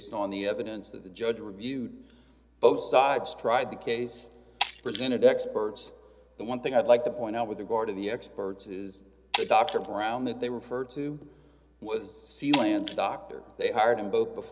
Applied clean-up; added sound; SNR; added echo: none; Shatter; 10 dB; none.